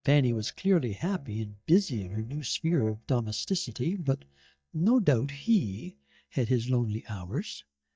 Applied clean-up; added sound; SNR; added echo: neural mask model DeepFilterNet 3.